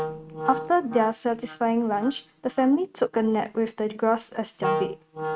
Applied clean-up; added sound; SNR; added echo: neural mask model RNNoise.